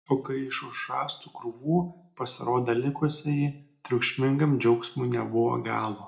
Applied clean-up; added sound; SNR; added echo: none; none; none; reverberation time 0.4 s.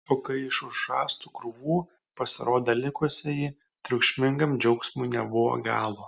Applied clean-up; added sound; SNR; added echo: none; none; none; none.